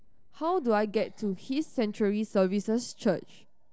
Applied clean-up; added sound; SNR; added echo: neural separator model SepFormer DNS4.